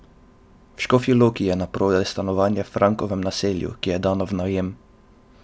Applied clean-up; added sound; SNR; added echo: none; none; none; none.